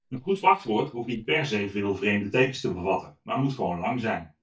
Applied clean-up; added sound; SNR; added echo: neural mask model DeepFilterNet 3.